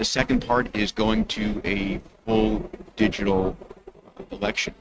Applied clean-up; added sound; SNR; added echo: neural mask model RNNoise.